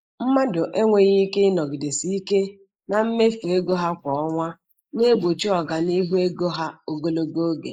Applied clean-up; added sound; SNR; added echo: neural mask model Resemble Enhance denoiser.